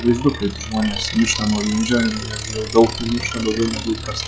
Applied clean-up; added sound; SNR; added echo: classical method log-MMSE.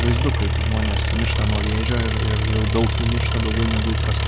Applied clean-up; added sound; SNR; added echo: none; Engine; -4 dB; none.